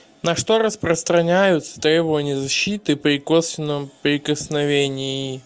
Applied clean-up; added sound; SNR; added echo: none; none; none; none.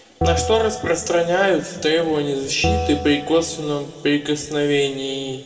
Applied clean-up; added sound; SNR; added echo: none; Bell; 7 dB; reverberation time 1.7 s.